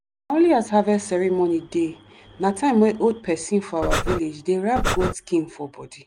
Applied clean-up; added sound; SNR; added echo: none; Breathing; 0 dB; none.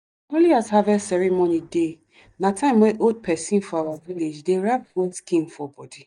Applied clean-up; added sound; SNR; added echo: neural mask model DeepFilterNet 3.